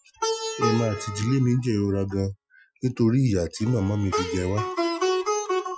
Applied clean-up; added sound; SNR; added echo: classical method Wiener filter.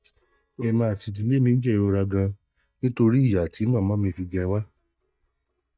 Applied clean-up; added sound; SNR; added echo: neural mask model DeepFilterNet 3.